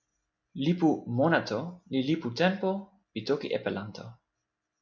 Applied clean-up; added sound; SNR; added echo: none; none; none; none.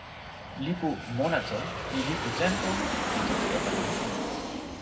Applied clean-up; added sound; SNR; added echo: none; Aircraft; -1 dB; reverberation time 0.3 s.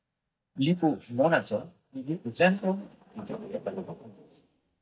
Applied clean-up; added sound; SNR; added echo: neural mask model DeepFilterNet 3.